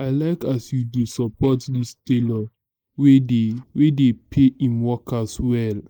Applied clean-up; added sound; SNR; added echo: neural mask model Resemble Enhance denoiser.